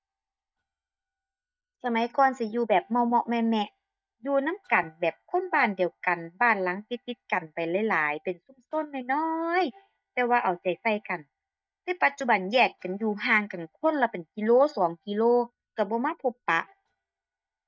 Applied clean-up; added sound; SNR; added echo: neural mask model DeepFilterNet 3.